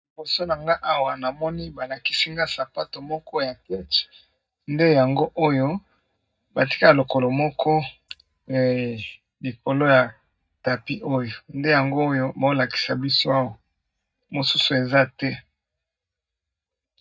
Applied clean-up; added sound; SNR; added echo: neural mask model DeepFilterNet 3.